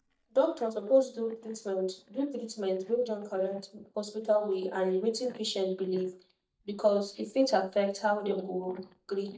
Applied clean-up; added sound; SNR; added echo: neural mask model DeepFilterNet 3.